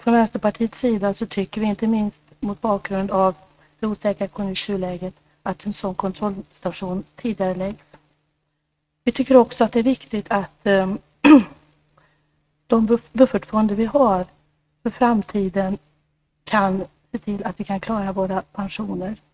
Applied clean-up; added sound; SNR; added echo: neural mask model RNNoise.